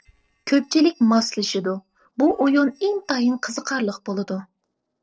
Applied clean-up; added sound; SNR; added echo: neural separator model SepFormer DNS4.